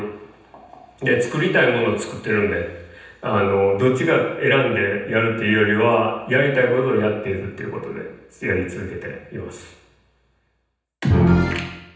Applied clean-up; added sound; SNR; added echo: none; none; none; reverberation time 0.9 s.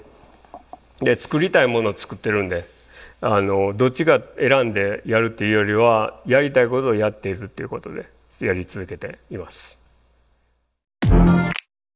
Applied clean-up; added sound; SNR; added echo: none; none; none; none.